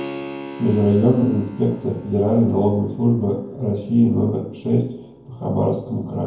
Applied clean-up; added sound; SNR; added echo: none; Keyboard (musical); 18 dB; reverberation time 0.9 s.